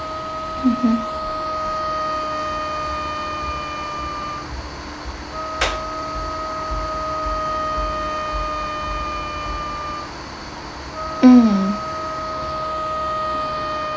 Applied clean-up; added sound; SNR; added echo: none; Wind instrument, woodwind instrument; 3 dB; none.